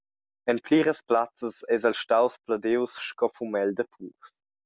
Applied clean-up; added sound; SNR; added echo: none; none; none; none.